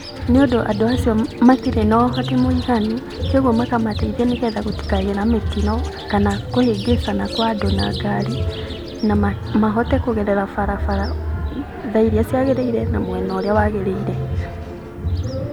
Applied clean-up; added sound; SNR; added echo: none; Chirp, tweet; 19 dB; none.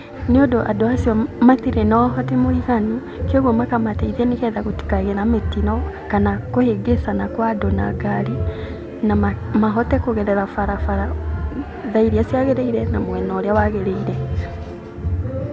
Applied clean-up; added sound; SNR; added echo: none; none; none; none.